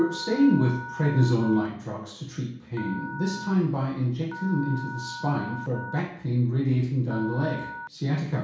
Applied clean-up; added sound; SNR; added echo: none; Telephone; 14 dB; reverberation time 0.6 s.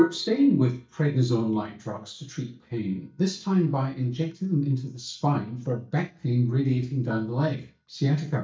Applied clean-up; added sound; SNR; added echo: neural mask model DeepFilterNet 3.